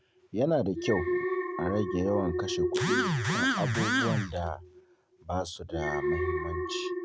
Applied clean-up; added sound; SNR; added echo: none; Alarm; 3 dB; none.